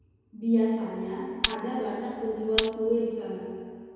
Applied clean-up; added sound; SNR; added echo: none; Glass; -2 dB; reverberation time 2.2 s.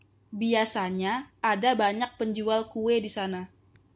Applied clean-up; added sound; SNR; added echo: none; none; none; none.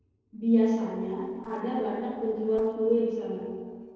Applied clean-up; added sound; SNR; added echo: neural separator model SepFormer DNS4.